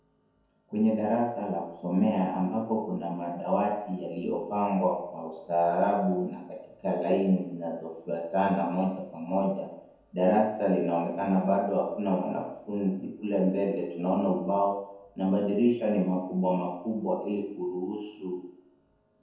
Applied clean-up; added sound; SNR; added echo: none; none; none; reverberation time 0.9 s.